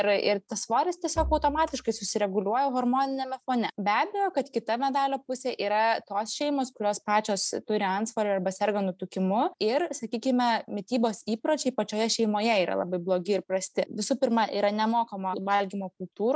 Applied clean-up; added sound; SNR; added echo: none; Bowed string instrument; 11 dB; none.